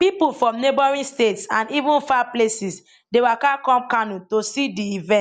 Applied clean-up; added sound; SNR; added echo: none; none; none; none.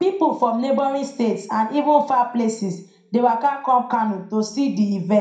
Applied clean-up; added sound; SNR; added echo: none; none; none; reverberation time 0.5 s.